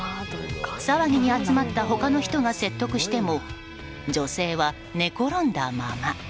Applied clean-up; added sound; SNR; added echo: none; none; none; none.